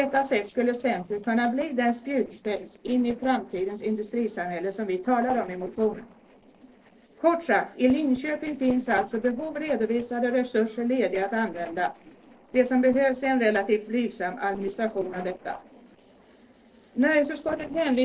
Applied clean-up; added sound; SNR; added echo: neural separator model SepFormer DNS4.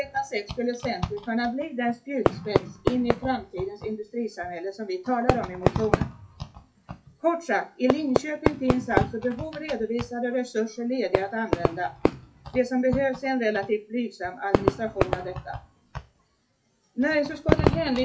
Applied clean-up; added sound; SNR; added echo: classical method WPE with log-MMSE.